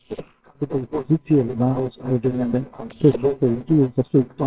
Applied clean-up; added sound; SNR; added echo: neural separator model SepFormer WHAMR!.